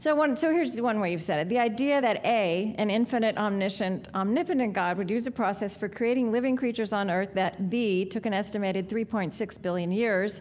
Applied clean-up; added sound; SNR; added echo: none; none; none; none.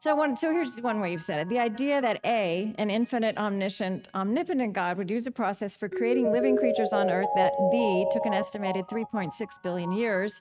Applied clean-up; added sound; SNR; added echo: neural mask model RNNoise.